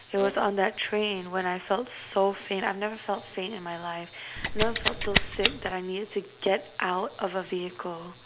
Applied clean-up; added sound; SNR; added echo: none; Scissors; -2 dB; none.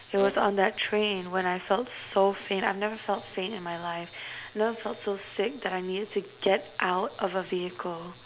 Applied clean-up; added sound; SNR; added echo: none; none; none; none.